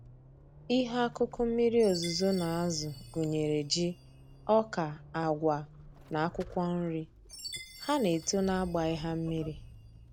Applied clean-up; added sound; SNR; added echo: none; Squeak / Accelerating, revving, vroom / Vehicle + Chime; 16 dB; none.